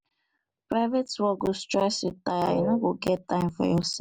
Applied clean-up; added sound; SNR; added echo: none; Wind instrument, woodwind instrument; 5 dB; none.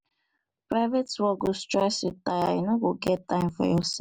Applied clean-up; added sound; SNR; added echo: none; none; none; none.